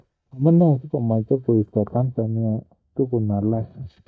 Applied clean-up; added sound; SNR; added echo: neural mask model DeepFilterNet 3.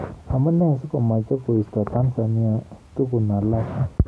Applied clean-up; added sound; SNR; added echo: none; none; none; none.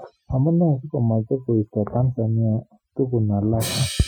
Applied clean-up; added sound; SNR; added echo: classical method Wiener filter.